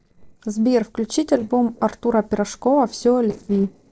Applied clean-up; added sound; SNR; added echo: neural separator model SepFormer DNS4.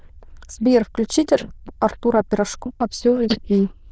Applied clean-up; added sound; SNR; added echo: neural diffusion model UNIVERSE++.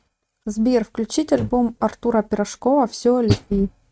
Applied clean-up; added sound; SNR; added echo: neural mask model RNNoise.